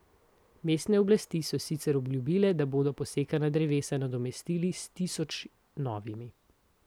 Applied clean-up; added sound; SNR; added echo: none; none; none; none.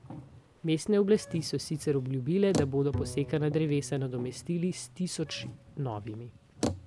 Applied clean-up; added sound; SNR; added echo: none; Bowed string instrument + Bicycle; 10 dB; none.